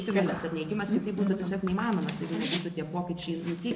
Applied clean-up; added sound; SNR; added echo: none; Bicycle; 3 dB; none.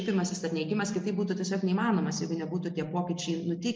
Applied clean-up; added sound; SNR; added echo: none; none; none; none.